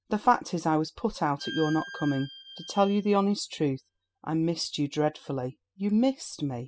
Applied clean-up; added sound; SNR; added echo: classical method spectral subtraction.